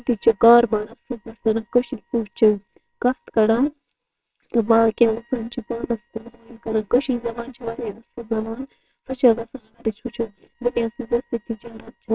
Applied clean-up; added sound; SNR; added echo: neural separator model SepFormer WHAMR!.